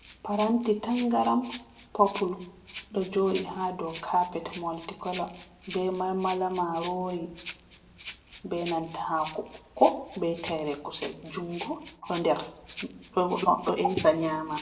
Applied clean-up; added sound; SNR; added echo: none; Rattle (instrument); 14 dB; reverberation time 0.5 s.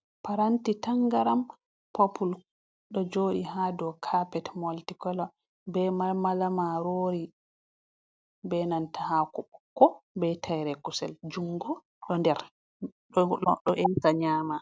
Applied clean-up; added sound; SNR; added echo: none; none; none; none.